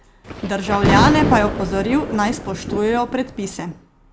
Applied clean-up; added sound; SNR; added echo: none; Thunder; 2 dB; none.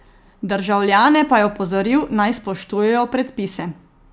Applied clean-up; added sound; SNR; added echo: none; none; none; none.